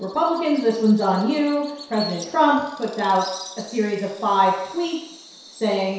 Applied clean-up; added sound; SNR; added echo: none; Bird vocalization, bird call, bird song; 19 dB; reverberation time 0.7 s.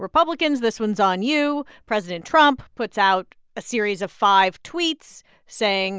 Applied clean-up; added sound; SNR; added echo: none; none; none; none.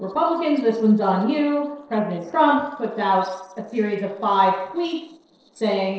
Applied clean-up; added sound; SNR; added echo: neural separator model SepFormer DNS4.